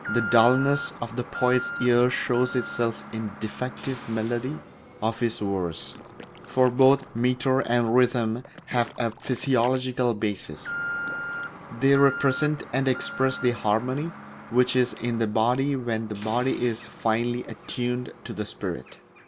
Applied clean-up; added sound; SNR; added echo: none; Alarm; 12 dB; none.